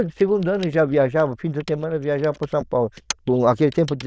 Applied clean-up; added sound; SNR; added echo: neural diffusion model UNIVERSE++.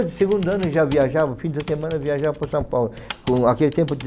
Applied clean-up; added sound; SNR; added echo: none; Computer keyboard; 15 dB; none.